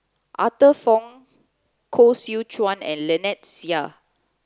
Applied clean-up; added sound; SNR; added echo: none; none; none; none.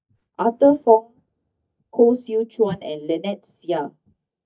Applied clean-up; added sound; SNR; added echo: neural mask model DeepFilterNet 3.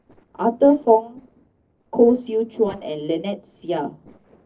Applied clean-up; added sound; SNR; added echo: neural separator model SepFormer DNS4.